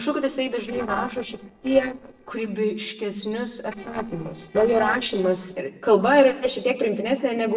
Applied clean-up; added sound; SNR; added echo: neural separator model SepFormer DNS4.